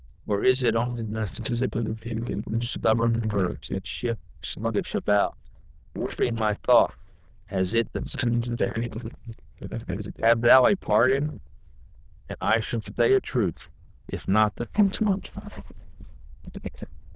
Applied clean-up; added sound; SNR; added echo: neural diffusion model UNIVERSE++.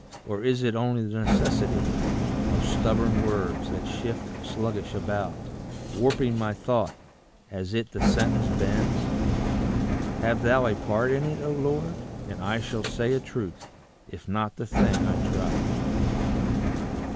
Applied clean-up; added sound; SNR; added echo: none; Engine; -1 dB; none.